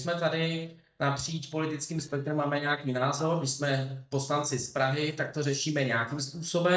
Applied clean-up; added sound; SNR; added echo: neural mask model DeepFilterNet 3.